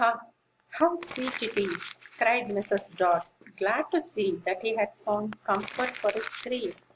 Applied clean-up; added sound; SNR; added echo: none; Crumpling, crinkling; 15 dB; none.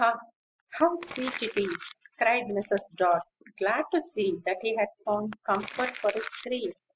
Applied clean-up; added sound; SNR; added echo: classical method spectral subtraction.